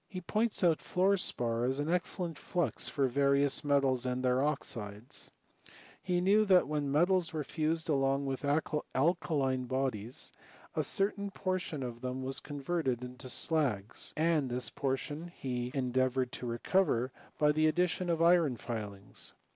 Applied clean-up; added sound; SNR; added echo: none; none; none; none.